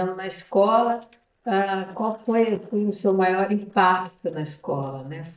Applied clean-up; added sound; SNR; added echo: neural mask model DeepFilterNet 3.